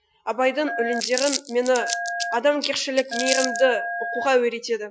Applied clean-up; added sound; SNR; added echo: classical method Wiener filter.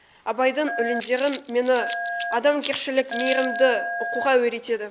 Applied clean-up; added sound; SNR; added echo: none; Telephone + Crumpling, crinkling; 5 dB; none.